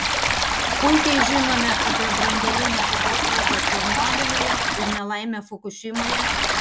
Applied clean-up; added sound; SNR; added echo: none; Stream; -5 dB; none.